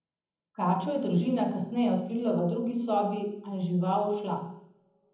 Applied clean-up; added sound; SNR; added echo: none; none; none; reverberation time 0.8 s.